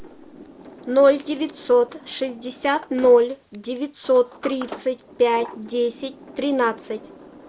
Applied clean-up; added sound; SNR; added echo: none; Sliding door; 19 dB; none.